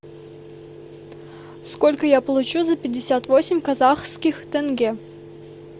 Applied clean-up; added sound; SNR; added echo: none; none; none; none.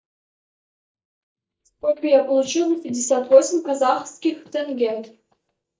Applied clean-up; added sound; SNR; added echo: neural mask model DeepFilterNet 3.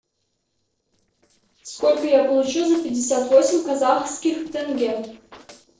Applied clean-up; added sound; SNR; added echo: neural separator model SepFormer DNS4.